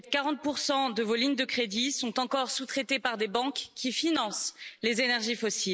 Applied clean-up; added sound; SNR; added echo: none; none; none; none.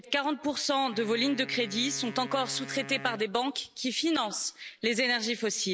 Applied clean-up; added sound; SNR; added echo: none; Wind instrument, woodwind instrument; 16 dB; none.